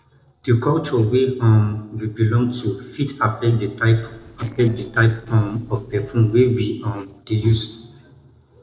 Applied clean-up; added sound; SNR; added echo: neural separator model SepFormer DNS4.